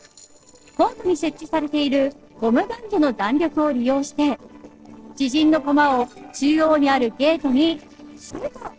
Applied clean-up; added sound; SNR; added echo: neural separator model SepFormer DNS4.